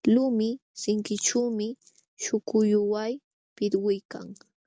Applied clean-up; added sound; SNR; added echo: none; none; none; none.